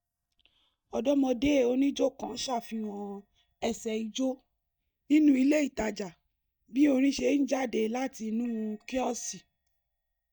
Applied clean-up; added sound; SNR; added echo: neural mask model DeepFilterNet 3.